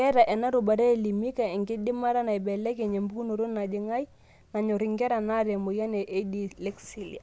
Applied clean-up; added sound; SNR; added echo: none; none; none; none.